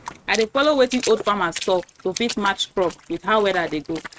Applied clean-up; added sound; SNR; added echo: neural mask model RNNoise.